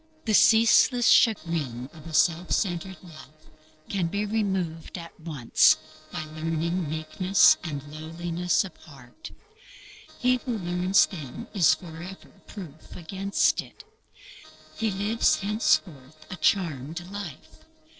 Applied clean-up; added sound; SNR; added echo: neural separator model SepFormer DNS4.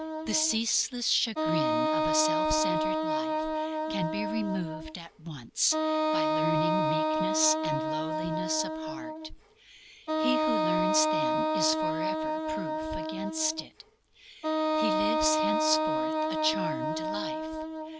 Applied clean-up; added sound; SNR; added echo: none; Wind instrument, woodwind instrument; -5 dB; none.